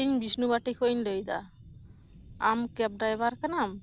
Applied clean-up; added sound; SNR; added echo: none; none; none; none.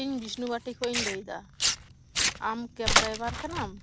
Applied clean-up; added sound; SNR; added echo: none; Tearing; -4 dB; none.